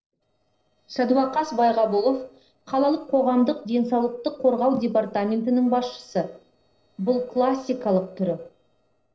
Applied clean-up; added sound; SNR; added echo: neural separator model SepFormer DNS4.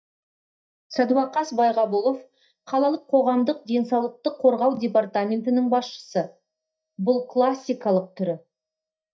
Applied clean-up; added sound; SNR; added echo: neural mask model DeepFilterNet 3.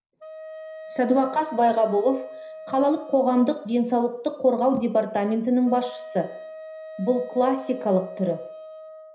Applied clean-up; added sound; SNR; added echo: none; Wind instrument, woodwind instrument; 16 dB; reverberation time 0.5 s.